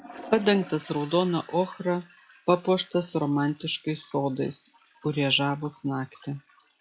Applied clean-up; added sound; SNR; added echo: classical method log-MMSE.